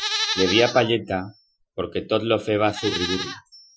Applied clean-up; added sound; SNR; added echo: classical method Wiener filter.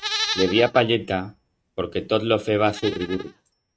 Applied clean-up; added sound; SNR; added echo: neural mask model RNNoise.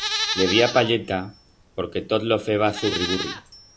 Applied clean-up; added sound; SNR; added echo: none; Livestock, farm animals, working animals; 7 dB; none.